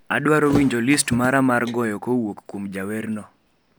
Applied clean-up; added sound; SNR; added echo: none; Thump, thud; 12 dB; none.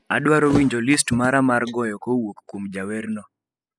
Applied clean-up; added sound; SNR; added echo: classical method spectral subtraction.